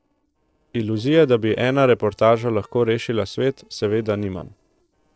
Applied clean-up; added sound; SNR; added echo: neural separator model SepFormer DNS4.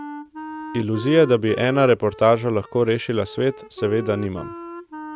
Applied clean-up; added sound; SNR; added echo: none; Wind instrument, woodwind instrument; 14 dB; none.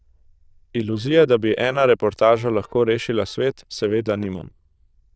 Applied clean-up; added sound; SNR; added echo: neural diffusion model UNIVERSE++.